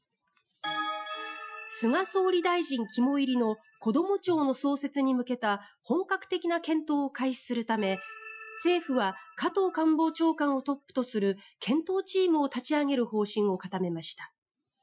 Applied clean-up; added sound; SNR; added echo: classical method Wiener filter.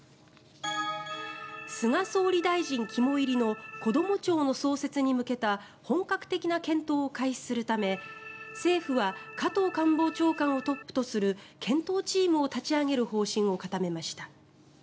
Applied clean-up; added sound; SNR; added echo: none; Organ; 15 dB; none.